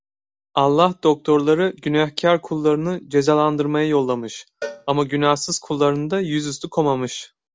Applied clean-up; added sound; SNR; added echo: none; Cowbell; 19 dB; none.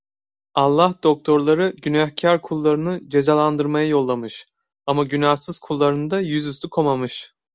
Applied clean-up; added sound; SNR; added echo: none; none; none; none.